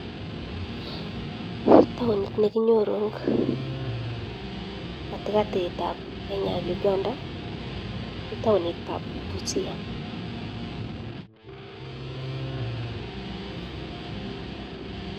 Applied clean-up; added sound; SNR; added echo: none; Guitar; 6 dB; none.